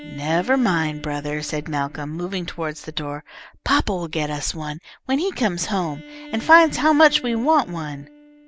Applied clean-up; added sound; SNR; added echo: none; Bowed string instrument; 20 dB; none.